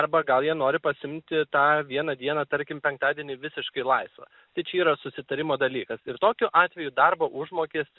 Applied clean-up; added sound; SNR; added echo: none; none; none; none.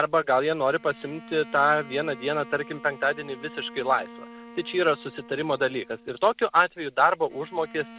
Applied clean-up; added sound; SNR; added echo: none; Bowed string instrument; 20 dB; none.